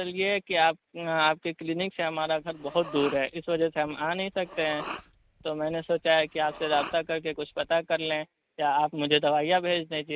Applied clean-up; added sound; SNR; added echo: none; Respiratory sounds; 16 dB; none.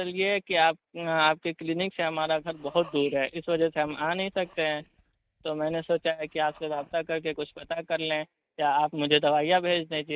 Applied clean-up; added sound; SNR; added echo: neural mask model DeepFilterNet 3.